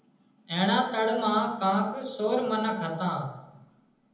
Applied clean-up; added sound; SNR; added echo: none; none; none; reverberation time 0.9 s.